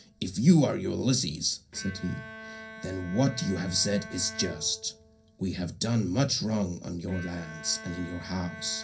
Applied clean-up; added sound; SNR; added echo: none; Bowed string instrument; 16 dB; reverberation time 0.3 s.